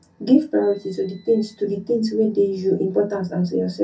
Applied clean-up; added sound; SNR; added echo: none; none; none; reverberation time 0.3 s.